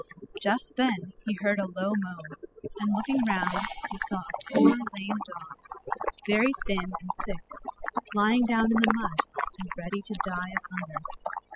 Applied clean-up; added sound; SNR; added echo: classical method spectral subtraction.